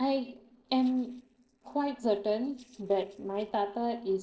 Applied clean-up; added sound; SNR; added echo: neural separator model SepFormer DNS4.